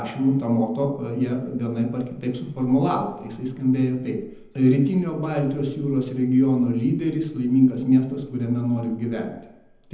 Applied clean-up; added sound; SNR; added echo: none; none; none; reverberation time 0.8 s.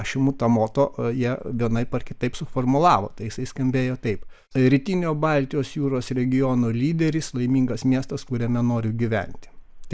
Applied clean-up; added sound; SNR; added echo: none; none; none; none.